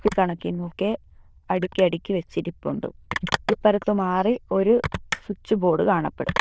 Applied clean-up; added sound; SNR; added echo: neural diffusion model UNIVERSE++.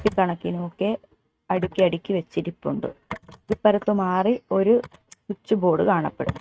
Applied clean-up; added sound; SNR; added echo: neural mask model RNNoise.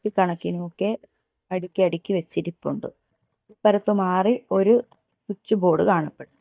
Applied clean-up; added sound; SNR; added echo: neural mask model DeepFilterNet 3.